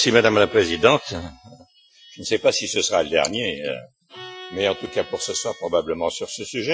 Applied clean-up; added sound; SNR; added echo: classical method Wiener filter.